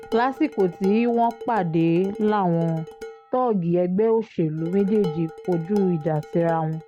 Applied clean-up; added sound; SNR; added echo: none; Dishes, pots, and pans; 16 dB; none.